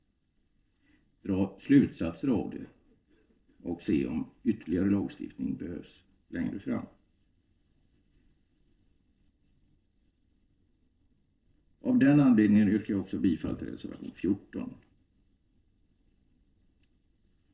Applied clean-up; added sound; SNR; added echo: neural separator model SepFormer DNS4.